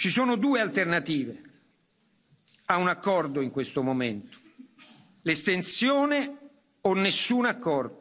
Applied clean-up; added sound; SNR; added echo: none; none; none; none.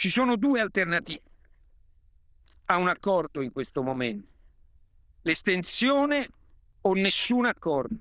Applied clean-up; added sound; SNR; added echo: neural diffusion model UNIVERSE++.